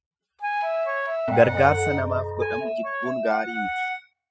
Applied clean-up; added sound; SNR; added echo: classical method spectral subtraction.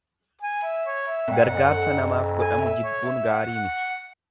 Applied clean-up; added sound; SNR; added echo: none; Musical instrument + Wind instrument, woodwind instrument; -1 dB; none.